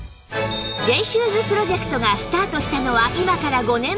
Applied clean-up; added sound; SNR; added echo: none; none; none; none.